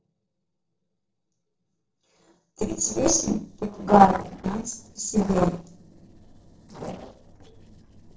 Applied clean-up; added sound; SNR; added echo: neural separator model SepFormer DNS4.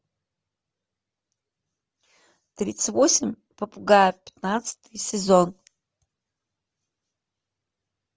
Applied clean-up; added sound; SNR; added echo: none; none; none; none.